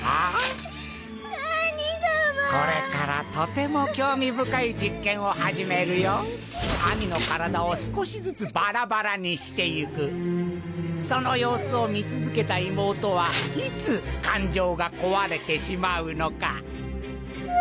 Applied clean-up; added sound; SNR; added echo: none; none; none; none.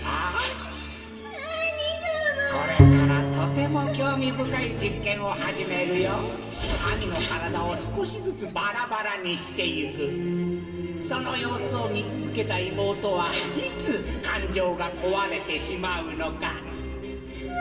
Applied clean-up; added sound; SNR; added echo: none; Bowed string instrument; -5 dB; reverberation time 2.0 s.